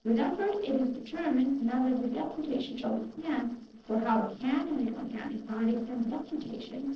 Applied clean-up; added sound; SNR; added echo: neural separator model SepFormer DNS4.